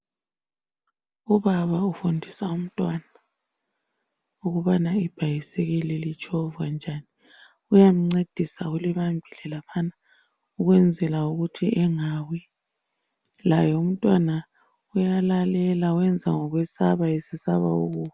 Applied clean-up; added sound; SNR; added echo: none; none; none; none.